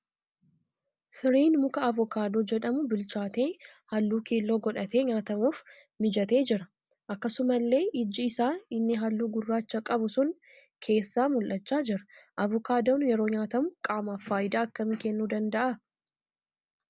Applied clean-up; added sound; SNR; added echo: none; none; none; none.